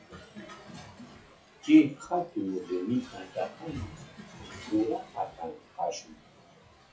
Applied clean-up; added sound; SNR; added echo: classical method WPE with log-MMSE.